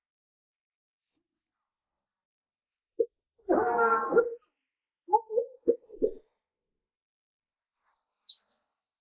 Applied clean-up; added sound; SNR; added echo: neural mask model Resemble Enhance denoiser.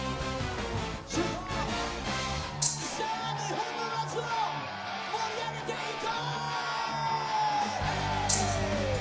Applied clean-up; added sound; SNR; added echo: none; Rattle (instrument); 1 dB; none.